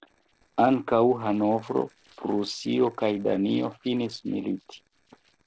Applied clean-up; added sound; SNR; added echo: neural separator model SepFormer DNS4.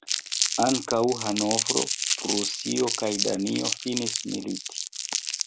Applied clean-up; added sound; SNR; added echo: none; Crumpling, crinkling; 1 dB; none.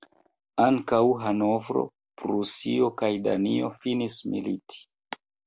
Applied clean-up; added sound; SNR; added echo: none; none; none; none.